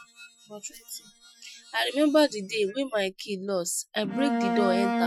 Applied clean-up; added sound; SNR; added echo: classical method Wiener filter.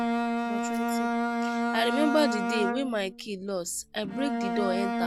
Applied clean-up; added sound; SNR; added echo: none; Bowed string instrument; -1 dB; none.